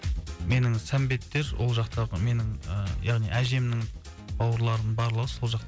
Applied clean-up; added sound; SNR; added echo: none; none; none; none.